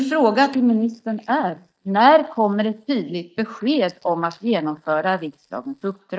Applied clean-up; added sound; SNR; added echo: neural mask model DeepFilterNet 3.